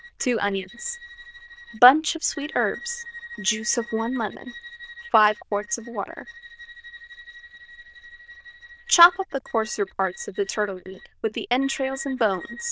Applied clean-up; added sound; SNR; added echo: neural diffusion model UNIVERSE++.